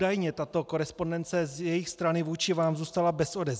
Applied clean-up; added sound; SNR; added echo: none; none; none; none.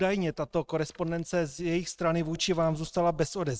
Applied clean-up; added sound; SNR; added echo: neural mask model RNNoise.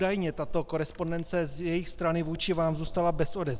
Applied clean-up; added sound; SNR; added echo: none; Chewing, mastication; 7 dB; none.